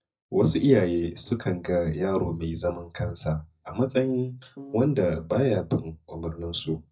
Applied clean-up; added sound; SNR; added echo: neural mask model DeepFilterNet 3.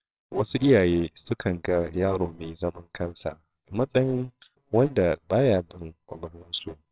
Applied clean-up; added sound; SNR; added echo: neural separator model SepFormer WHAMR!.